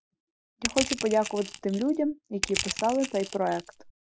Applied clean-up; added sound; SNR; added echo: none; Crushing; 6 dB; none.